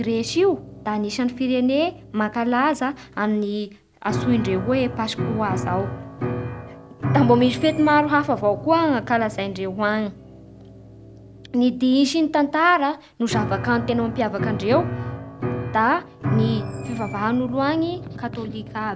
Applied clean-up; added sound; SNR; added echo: none; Piano; 8 dB; none.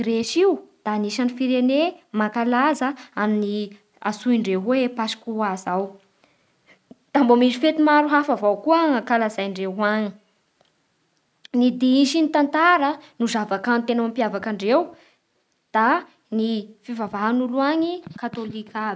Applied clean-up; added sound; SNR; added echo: none; none; none; none.